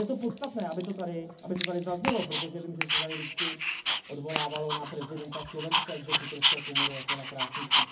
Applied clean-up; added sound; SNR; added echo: none; Dog; -3 dB; reverberation time 0.3 s.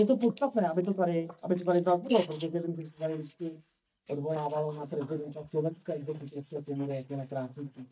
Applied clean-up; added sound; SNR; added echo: neural mask model DeepFilterNet 3.